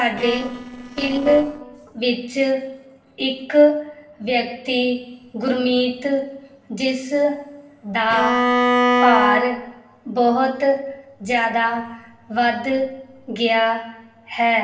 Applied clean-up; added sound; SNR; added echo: neural separator model SepFormer DNS4.